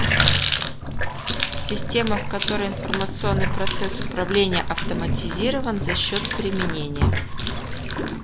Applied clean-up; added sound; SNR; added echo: none; Water tap, faucet; -4 dB; none.